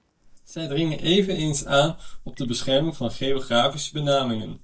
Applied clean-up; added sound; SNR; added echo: neural mask model DeepFilterNet 3.